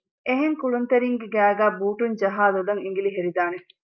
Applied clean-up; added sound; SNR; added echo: none; none; none; none.